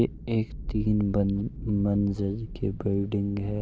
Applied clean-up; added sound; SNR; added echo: none; Thunderstorm; 11 dB; none.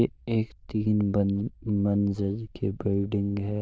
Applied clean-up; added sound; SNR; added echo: neural diffusion model UNIVERSE++.